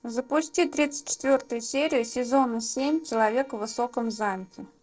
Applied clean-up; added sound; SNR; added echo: neural separator model SepFormer DNS4.